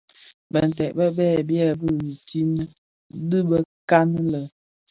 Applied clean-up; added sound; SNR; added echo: none; none; none; none.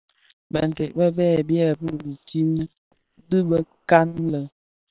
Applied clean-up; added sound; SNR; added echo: neural separator model SepFormer WHAM!.